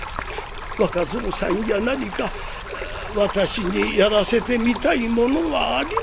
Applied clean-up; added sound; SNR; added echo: none; Stream; 8 dB; none.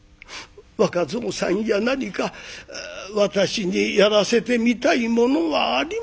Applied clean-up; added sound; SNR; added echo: none; none; none; none.